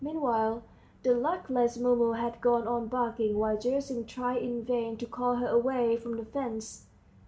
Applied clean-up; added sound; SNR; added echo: none; none; none; none.